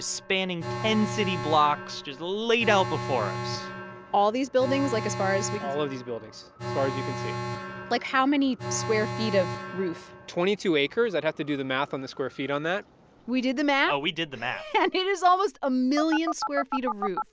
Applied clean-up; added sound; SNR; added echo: none; Alarm; 9 dB; none.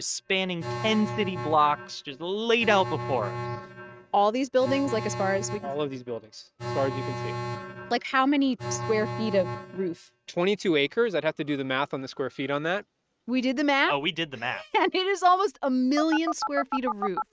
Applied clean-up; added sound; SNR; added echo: neural mask model RNNoise.